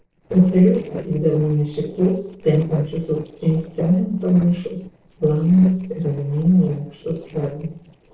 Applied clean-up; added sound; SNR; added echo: neural separator model SepFormer DNS4.